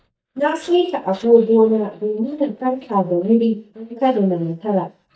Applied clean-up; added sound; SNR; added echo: neural mask model DeepFilterNet 3.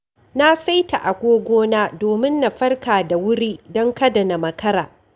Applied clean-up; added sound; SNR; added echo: none; none; none; none.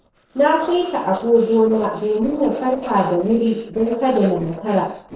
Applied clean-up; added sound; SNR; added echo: neural separator model SepFormer DNS4.